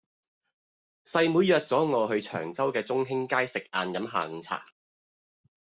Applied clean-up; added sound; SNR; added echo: none; none; none; none.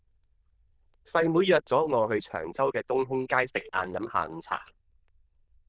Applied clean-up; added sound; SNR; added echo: neural diffusion model UNIVERSE++.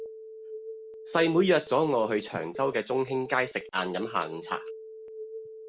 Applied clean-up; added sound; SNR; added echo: none; Telephone; 13 dB; none.